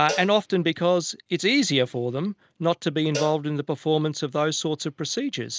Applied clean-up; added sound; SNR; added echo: none; Cowbell; 15 dB; none.